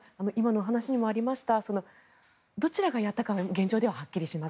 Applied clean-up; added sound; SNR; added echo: none; none; none; none.